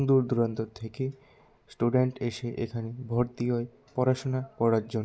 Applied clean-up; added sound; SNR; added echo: none; none; none; none.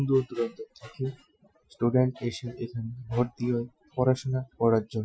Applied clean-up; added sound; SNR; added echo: classical method Wiener filter.